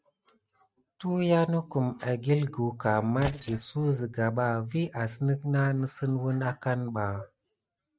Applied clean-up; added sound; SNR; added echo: neural mask model RNNoise.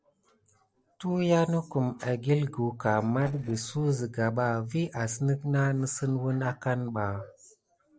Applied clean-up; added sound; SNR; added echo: neural separator model SepFormer DNS4.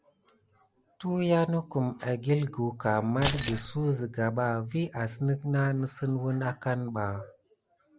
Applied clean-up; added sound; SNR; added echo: none; Keys jangling; -5 dB; none.